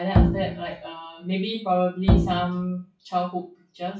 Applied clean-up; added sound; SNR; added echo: classical method WPE with log-MMSE.